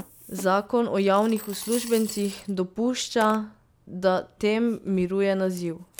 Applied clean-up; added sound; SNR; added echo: none; Fart + Coin (dropping) / Glass; 18 dB; none.